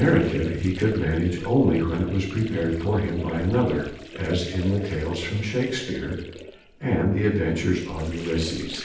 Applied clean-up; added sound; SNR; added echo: neural separator model SepFormer DNS4.